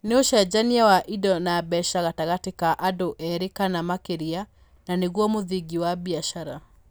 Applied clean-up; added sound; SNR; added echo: none; none; none; none.